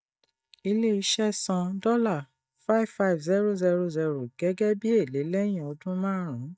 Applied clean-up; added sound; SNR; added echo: neural mask model DeepFilterNet 3.